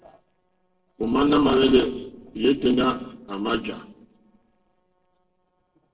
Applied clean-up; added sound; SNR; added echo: neural separator model SepFormer DNS4.